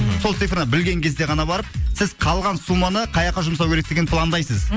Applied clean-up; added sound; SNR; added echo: none; none; none; none.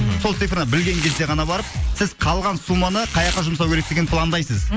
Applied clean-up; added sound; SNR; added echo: none; Domestic sounds, home sounds; 13 dB; none.